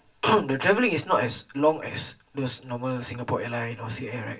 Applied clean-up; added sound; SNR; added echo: none; none; none; reverberation time 0.2 s.